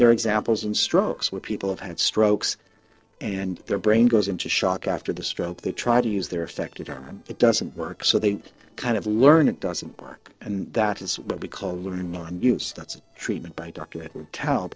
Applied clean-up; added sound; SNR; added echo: neural separator model SepFormer DNS4.